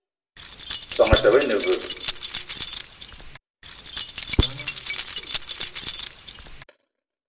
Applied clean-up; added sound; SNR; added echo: none; Keys jangling; -3 dB; reverberation time 0.5 s.